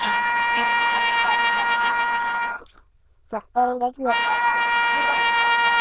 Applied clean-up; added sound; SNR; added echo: neural diffusion model UNIVERSE++.